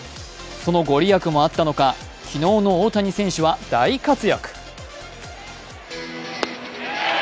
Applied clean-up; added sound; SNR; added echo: none; none; none; none.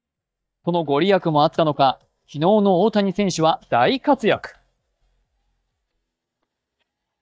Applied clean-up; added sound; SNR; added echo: neural mask model DeepFilterNet 3.